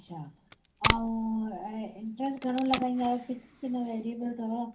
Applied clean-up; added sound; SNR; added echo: none; Packing tape, duct tape; 5 dB; reverberation time 0.3 s.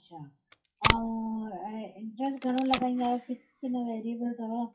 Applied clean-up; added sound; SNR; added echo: classical method WPE with log-MMSE.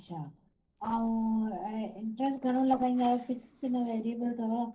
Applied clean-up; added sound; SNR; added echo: neural separator model SepFormer DNS4.